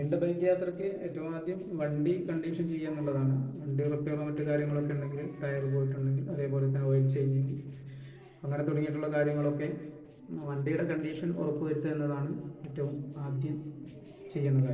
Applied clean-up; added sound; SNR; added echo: neural separator model SepFormer DNS4.